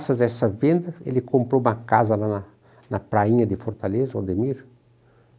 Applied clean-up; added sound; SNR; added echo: none; none; none; none.